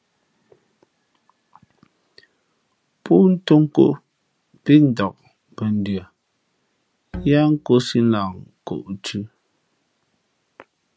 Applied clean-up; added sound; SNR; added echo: none; Bowed string instrument; 15 dB; none.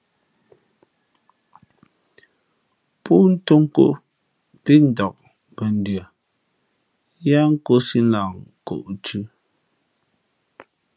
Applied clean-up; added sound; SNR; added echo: none; none; none; none.